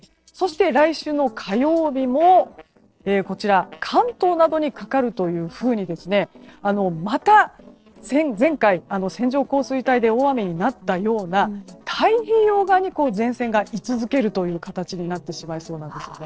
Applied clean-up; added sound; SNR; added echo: neural separator model SepFormer DNS4.